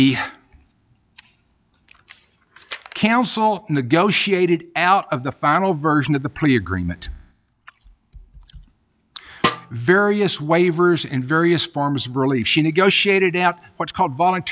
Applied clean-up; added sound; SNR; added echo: none; Snare drum; 7 dB; none.